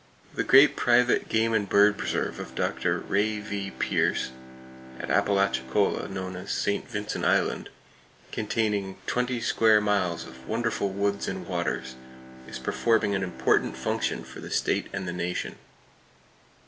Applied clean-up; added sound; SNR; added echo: none; Bowed string instrument; 19 dB; none.